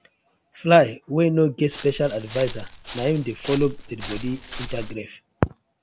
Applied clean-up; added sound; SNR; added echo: none; Walk, footsteps; 11 dB; none.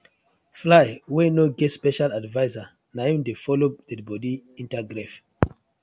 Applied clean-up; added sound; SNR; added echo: none; none; none; none.